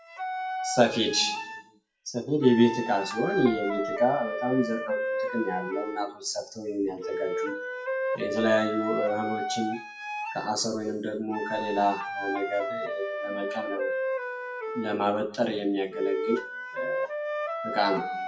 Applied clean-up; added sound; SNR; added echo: classical method WPE with log-MMSE.